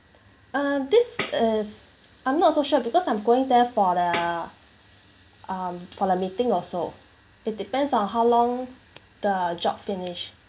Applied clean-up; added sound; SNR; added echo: none; Tambourine; 4 dB; none.